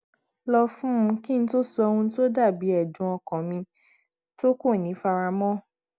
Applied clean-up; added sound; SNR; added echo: none; none; none; none.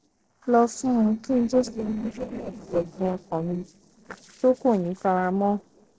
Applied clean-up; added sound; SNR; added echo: neural separator model SepFormer DNS4.